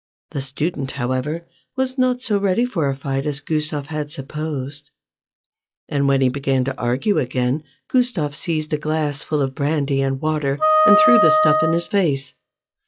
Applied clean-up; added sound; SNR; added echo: classical method log-MMSE.